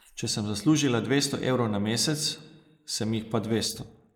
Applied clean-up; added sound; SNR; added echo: neural mask model Resemble Enhance denoiser.